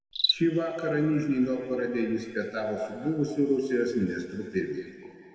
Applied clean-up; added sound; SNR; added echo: none; Cricket; 10 dB; reverberation time 2.3 s.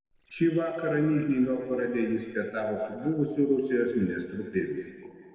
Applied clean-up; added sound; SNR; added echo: neural separator model SepFormer DNS4.